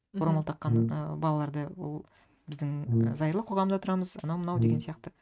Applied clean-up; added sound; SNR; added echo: neural mask model RNNoise.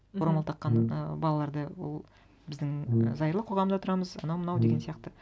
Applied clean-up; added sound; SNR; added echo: none; Brass instrument; -2 dB; none.